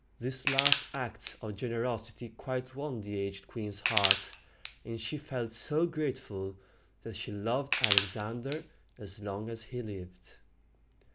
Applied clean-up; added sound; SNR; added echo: none; Crushing; -4 dB; none.